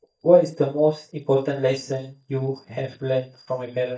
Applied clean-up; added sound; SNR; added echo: neural mask model DeepFilterNet 3.